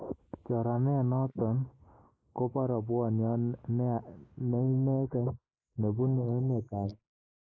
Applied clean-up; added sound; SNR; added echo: neural mask model Resemble Enhance denoiser.